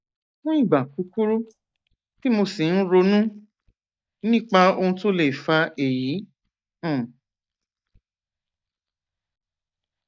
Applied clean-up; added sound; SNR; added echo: neural mask model DeepFilterNet 3.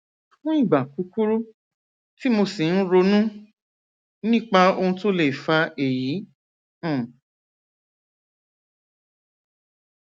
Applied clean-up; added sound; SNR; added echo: none; none; none; none.